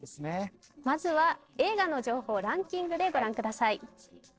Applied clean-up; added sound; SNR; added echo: neural separator model SepFormer DNS4.